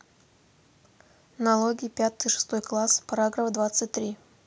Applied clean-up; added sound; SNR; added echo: none; none; none; none.